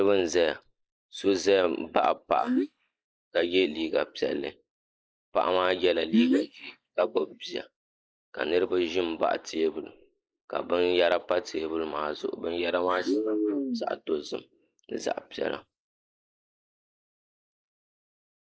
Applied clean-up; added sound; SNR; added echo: neural mask model Resemble Enhance denoiser.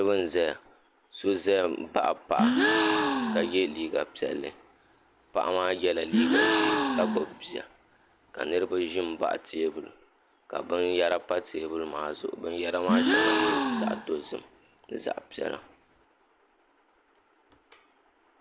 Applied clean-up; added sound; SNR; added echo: none; Gasp; -2 dB; none.